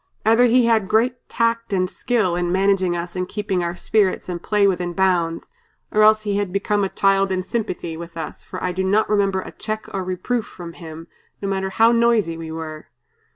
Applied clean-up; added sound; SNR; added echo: none; none; none; none.